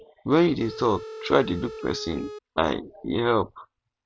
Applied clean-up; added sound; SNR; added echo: none; Telephone; 12 dB; none.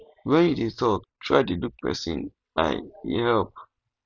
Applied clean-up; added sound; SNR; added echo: none; none; none; none.